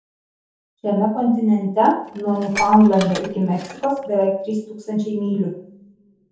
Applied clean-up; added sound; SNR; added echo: none; Dishes, pots, and pans; 15 dB; reverberation time 0.6 s.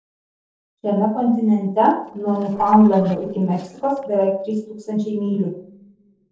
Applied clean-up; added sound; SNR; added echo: neural separator model SepFormer DNS4.